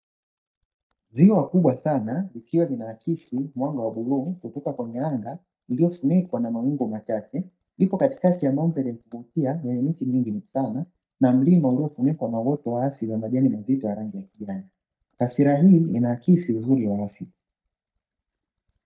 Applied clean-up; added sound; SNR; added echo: neural mask model DeepFilterNet 3.